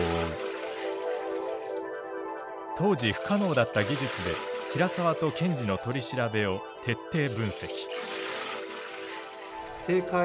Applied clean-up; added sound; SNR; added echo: none; Liquid; 12 dB; none.